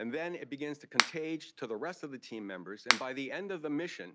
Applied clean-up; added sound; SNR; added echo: none; Finger snapping; -4 dB; none.